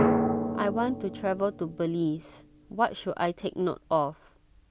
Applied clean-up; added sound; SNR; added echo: none; Drum; 2 dB; none.